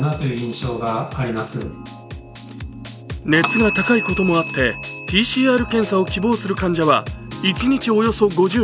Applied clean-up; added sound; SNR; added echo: none; Bell; 13 dB; none.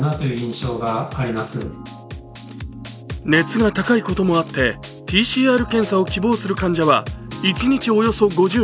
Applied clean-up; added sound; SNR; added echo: none; none; none; none.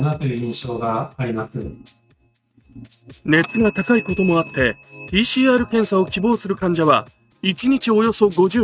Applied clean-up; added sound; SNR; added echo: neural mask model RNNoise.